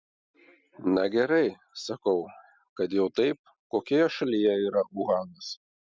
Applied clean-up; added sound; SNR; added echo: none; none; none; none.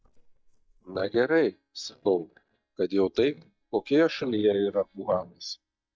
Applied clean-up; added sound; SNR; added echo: neural mask model DeepFilterNet 3.